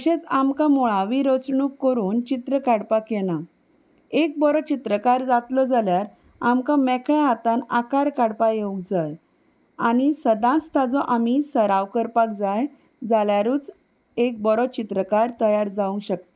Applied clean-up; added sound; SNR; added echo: none; none; none; none.